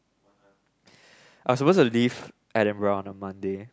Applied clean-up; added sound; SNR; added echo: none; none; none; none.